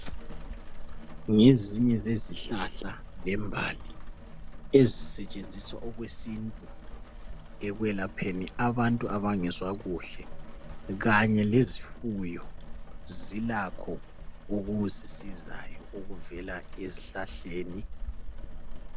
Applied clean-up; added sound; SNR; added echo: none; Rain; 10 dB; none.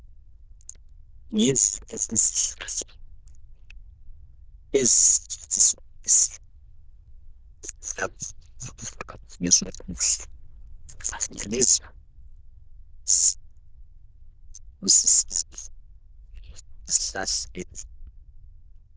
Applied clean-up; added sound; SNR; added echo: neural diffusion model UNIVERSE++.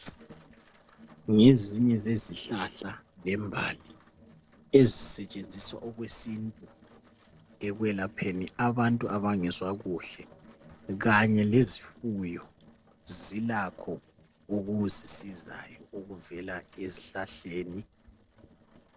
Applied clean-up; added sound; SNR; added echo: neural separator model SepFormer DNS4.